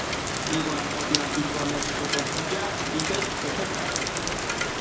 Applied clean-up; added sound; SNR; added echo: none; Rain; -5 dB; reverberation time 0.6 s.